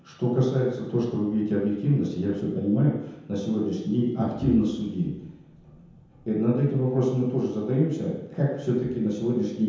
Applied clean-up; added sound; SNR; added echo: none; none; none; reverberation time 0.9 s.